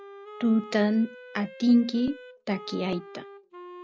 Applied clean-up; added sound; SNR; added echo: none; Wind instrument, woodwind instrument; 17 dB; none.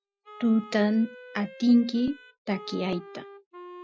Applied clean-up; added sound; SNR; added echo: classical method Wiener filter.